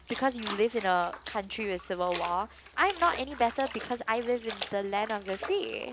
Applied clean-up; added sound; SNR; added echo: none; Trickle, dribble / Splash, splatter; 11 dB; none.